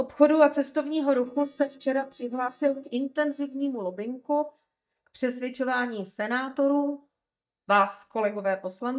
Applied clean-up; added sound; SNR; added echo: neural mask model DeepFilterNet 3.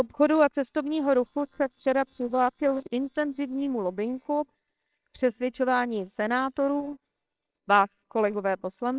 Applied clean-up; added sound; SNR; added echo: neural separator model SepFormer WHAMR!.